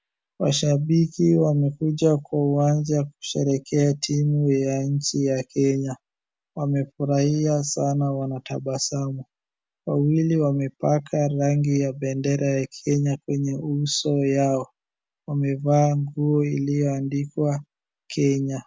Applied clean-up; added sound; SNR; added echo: none; none; none; none.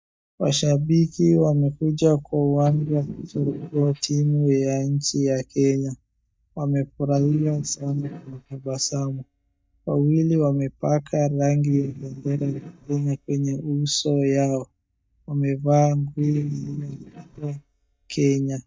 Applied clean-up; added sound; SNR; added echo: neural mask model DeepFilterNet 3.